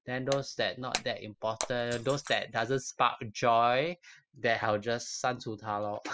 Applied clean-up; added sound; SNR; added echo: classical method spectral subtraction.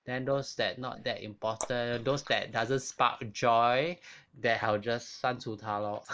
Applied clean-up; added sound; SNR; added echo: neural mask model Resemble Enhance denoiser.